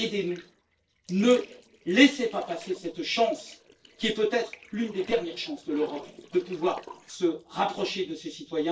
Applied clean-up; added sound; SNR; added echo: neural separator model SepFormer DNS4.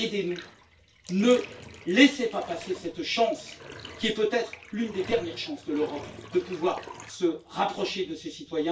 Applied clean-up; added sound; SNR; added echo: none; Bathtub (filling or washing); 18 dB; reverberation time 0.2 s.